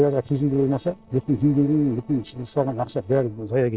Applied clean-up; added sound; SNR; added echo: neural separator model SepFormer DNS4.